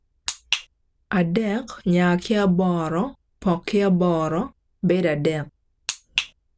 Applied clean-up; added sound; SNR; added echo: none; none; none; none.